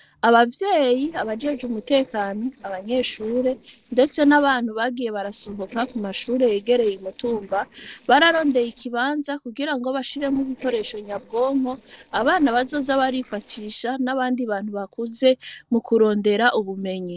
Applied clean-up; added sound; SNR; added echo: neural separator model SepFormer DNS4.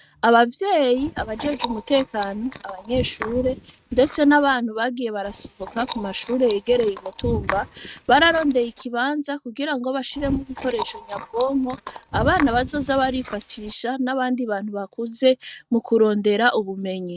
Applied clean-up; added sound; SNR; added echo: neural mask model RNNoise.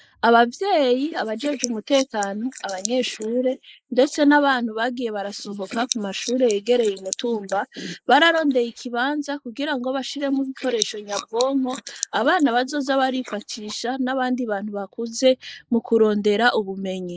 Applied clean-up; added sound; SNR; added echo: neural mask model Resemble Enhance denoiser.